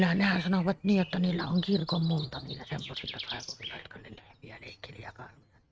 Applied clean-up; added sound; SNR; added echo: neural mask model RNNoise.